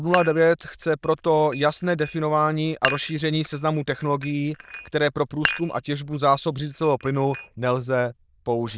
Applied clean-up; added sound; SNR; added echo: neural diffusion model UNIVERSE++.